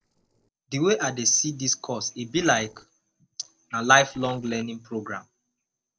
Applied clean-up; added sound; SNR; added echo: neural separator model SepFormer DNS4.